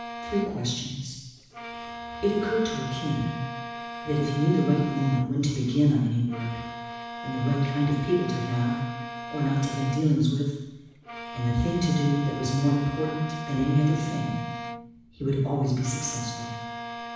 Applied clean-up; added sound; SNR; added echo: none; Bowed string instrument; 11 dB; reverberation time 1.1 s.